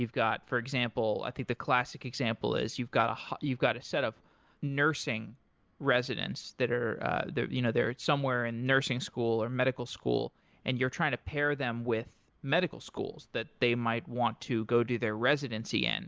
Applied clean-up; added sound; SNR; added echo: none; none; none; none.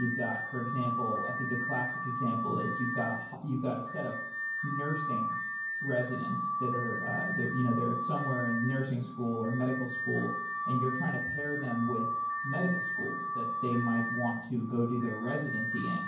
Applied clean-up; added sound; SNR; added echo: none; Alarm / Car; 2 dB; reverberation time 0.9 s.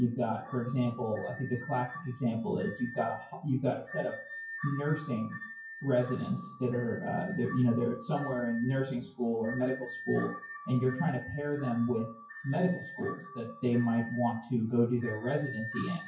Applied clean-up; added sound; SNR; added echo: classical method WPE with log-MMSE.